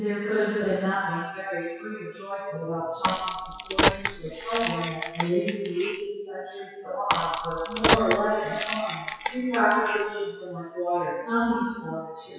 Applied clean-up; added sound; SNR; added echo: classical method WPE with log-MMSE.